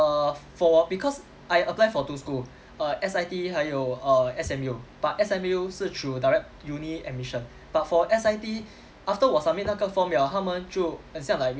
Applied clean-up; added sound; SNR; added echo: none; none; none; none.